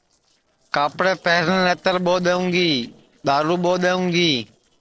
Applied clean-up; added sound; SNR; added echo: neural separator model SepFormer DNS4.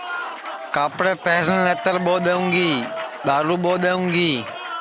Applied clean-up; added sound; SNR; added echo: none; Applause; 10 dB; none.